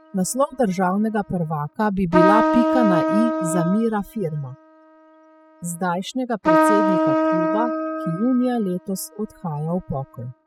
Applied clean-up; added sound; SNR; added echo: classical method spectral subtraction.